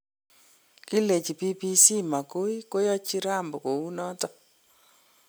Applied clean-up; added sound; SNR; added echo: none; none; none; none.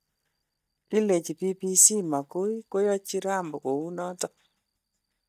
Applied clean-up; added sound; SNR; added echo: neural mask model DeepFilterNet 3.